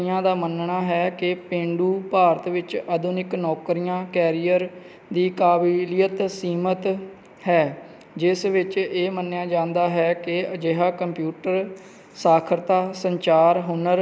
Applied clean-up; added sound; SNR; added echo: none; none; none; none.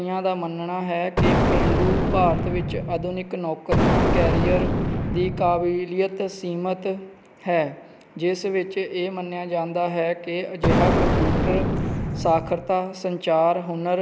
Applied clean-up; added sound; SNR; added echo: none; Explosion; -4 dB; none.